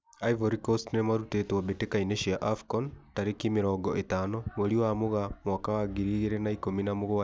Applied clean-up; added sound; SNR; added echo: none; none; none; none.